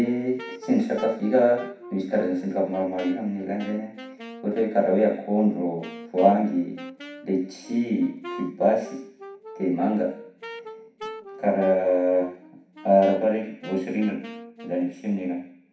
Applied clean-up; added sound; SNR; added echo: none; Wind instrument, woodwind instrument; 16 dB; reverberation time 0.6 s.